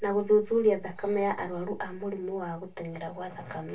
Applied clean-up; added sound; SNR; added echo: none; Breathing; 17 dB; reverberation time 0.2 s.